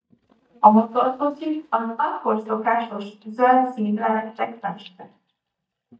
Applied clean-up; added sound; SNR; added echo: neural mask model DeepFilterNet 3.